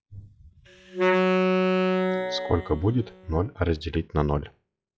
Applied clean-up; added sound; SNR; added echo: classical method log-MMSE.